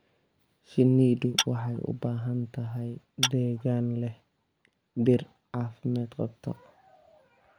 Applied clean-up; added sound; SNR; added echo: none; Tap / Glass; 5 dB; none.